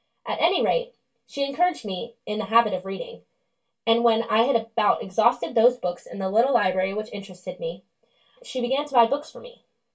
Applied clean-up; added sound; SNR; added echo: none; none; none; reverberation time 0.2 s.